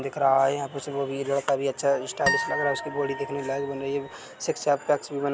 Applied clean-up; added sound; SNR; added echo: none; Harp; 5 dB; none.